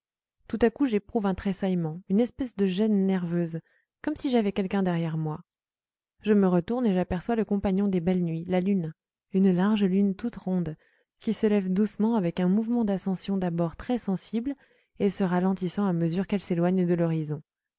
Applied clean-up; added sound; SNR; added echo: none; none; none; none.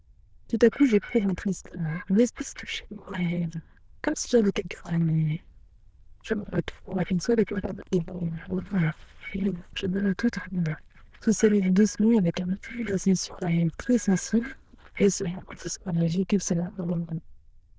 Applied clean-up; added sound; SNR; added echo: neural diffusion model UNIVERSE++.